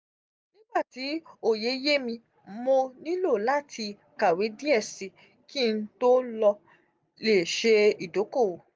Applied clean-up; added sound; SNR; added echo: none; none; none; none.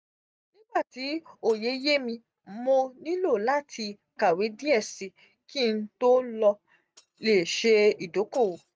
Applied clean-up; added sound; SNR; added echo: neural mask model RNNoise.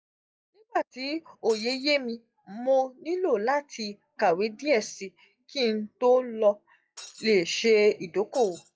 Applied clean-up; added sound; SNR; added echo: classical method log-MMSE.